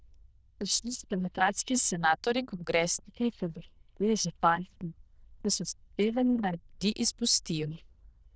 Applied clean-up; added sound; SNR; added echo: neural diffusion model UNIVERSE++.